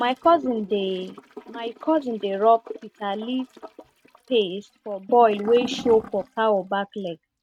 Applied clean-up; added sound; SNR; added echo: neural mask model RNNoise.